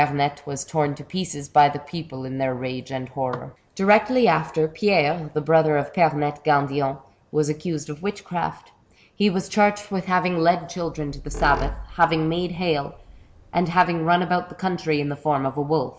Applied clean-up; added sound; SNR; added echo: none; Squeak; 11 dB; none.